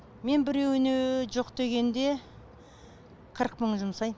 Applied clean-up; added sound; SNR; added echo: none; none; none; none.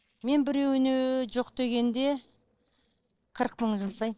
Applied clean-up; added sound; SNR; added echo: neural separator model SepFormer DNS4.